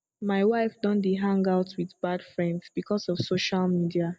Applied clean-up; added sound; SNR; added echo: none; none; none; none.